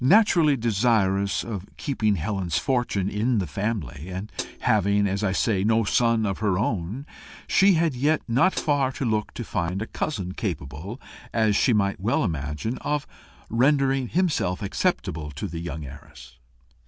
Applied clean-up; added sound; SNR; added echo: none; Hi-hat; 16 dB; none.